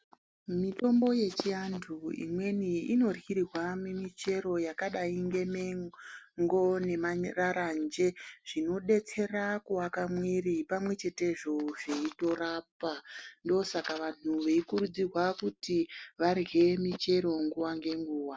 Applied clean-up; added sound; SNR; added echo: none; none; none; none.